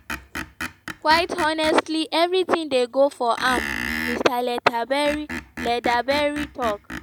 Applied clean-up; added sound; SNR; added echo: none; Screech; 10 dB; none.